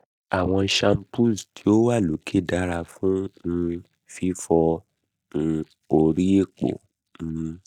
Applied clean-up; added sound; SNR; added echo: neural mask model DeepFilterNet 3.